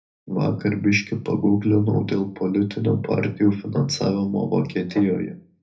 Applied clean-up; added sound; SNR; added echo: none; none; none; reverberation time 0.3 s.